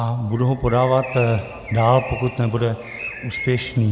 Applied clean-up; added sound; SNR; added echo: none; Bird; 15 dB; none.